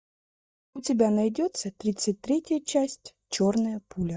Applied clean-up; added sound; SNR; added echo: neural mask model DeepFilterNet 3.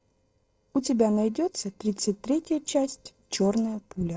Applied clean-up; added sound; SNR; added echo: neural separator model SepFormer DNS4.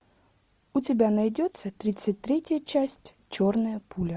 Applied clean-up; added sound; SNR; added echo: none; none; none; none.